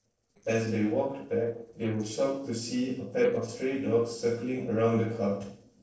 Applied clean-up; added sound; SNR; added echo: neural separator model SepFormer DNS4.